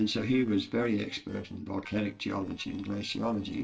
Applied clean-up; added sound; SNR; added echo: neural separator model SepFormer DNS4.